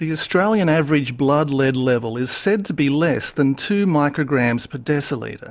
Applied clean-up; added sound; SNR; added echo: none; none; none; none.